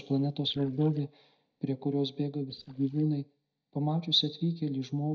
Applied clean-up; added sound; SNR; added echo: neural mask model DeepFilterNet 3.